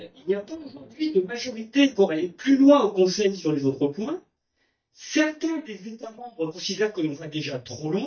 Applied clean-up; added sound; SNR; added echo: neural mask model DeepFilterNet 3.